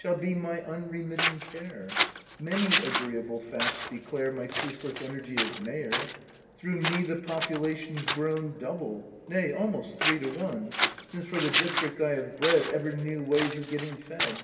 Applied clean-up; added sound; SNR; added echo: none; Scissors; 0 dB; reverberation time 2.1 s.